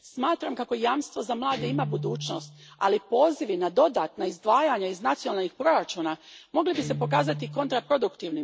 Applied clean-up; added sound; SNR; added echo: none; Guitar; 13 dB; none.